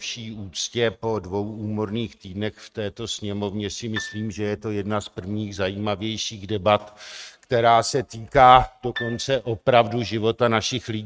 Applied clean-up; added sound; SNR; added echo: neural mask model RNNoise.